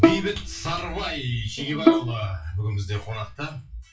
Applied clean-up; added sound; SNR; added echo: classical method WPE with log-MMSE.